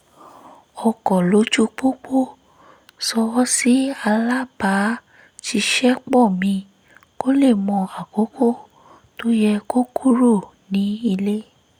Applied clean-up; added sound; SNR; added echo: none; none; none; none.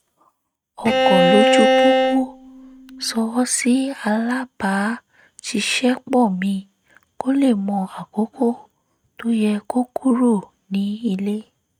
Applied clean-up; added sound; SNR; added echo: neural mask model RNNoise.